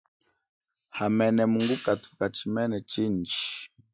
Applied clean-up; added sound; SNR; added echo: classical method log-MMSE.